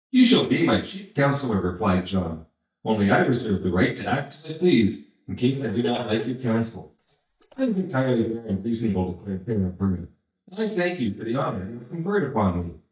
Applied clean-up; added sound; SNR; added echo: neural mask model DeepFilterNet 3.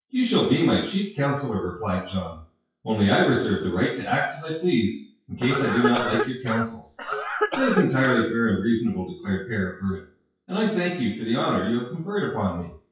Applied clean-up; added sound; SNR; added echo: classical method WPE with log-MMSE.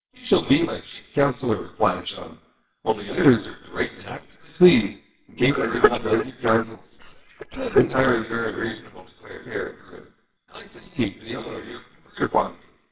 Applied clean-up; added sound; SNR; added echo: neural separator model SepFormer WHAMR!.